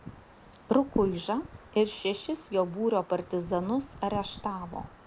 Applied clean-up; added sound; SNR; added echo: none; Wind; 13 dB; none.